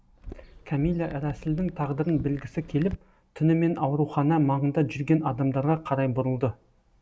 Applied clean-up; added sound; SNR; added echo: none; Chatter / Chirp, tweet / Car passing by / Typing; 17 dB; none.